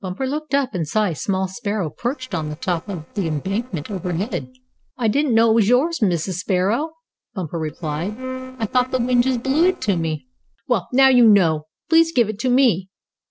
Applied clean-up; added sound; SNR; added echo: neural separator model SepFormer DNS4.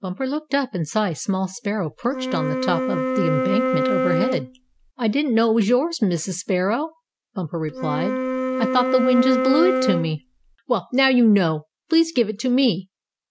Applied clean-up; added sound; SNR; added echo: none; Wind instrument, woodwind instrument; 1 dB; none.